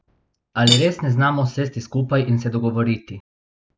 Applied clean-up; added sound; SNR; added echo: none; Cutlery, silverware / Dishes, pots, and pans; 7 dB; none.